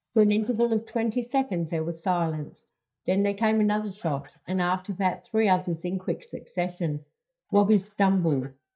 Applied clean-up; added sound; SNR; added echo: neural mask model DeepFilterNet 3.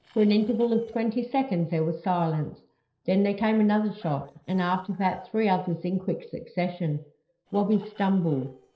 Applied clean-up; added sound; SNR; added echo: neural separator model SepFormer DNS4.